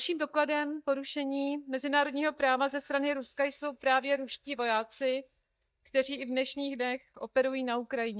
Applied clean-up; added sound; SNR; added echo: neural mask model DeepFilterNet 3.